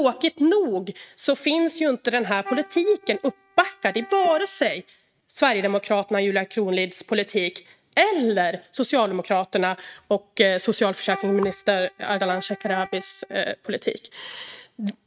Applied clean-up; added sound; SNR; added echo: neural mask model RNNoise.